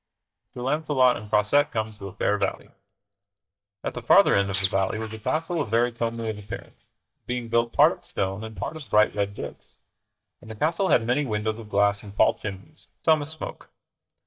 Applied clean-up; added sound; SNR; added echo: neural mask model DeepFilterNet 3.